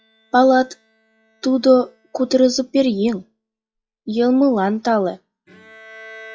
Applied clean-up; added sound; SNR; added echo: classical method log-MMSE.